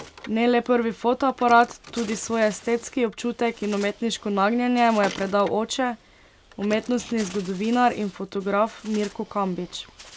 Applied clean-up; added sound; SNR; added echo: none; Bird; 19 dB; none.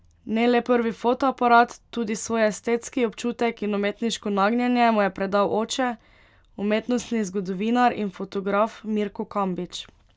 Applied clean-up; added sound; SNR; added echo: none; none; none; none.